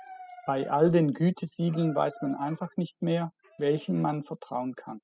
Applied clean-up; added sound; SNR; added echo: classical method spectral subtraction.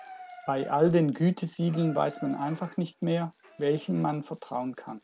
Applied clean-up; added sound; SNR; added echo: none; Bathtub (filling or washing) / Water tap, faucet; 20 dB; none.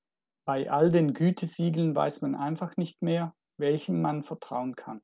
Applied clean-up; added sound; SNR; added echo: none; none; none; none.